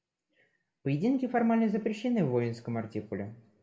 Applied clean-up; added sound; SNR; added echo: none; none; none; reverberation time 1.2 s.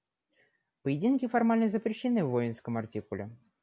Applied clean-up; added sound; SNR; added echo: none; none; none; none.